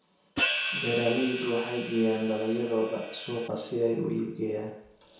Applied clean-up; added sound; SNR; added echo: none; Hi-hat; 4 dB; reverberation time 0.7 s.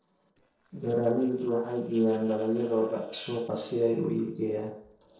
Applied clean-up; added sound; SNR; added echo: neural separator model SepFormer DNS4.